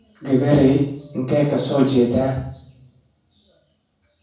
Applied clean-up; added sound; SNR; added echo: none; none; none; reverberation time 0.6 s.